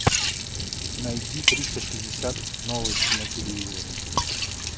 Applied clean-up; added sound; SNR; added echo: none; Liquid + Sink (filling or washing) / Water tap, faucet; -5 dB; none.